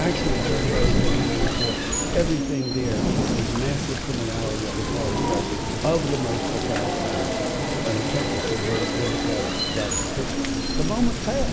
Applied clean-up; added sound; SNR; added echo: none; Subway, metro, underground + Thunder / Rain; -4 dB; none.